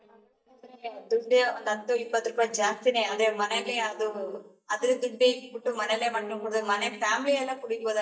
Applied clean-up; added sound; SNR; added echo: neural mask model DeepFilterNet 3.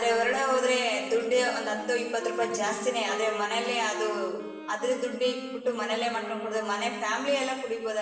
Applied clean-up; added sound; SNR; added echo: none; Wind instrument, woodwind instrument; 10 dB; reverberation time 1.1 s.